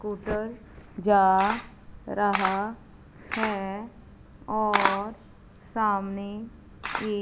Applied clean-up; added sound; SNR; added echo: none; Camera; 6 dB; none.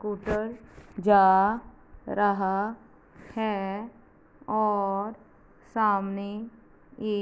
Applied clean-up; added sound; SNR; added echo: none; none; none; none.